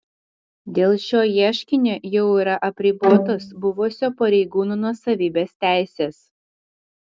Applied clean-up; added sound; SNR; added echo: none; Bowed string instrument; 0 dB; none.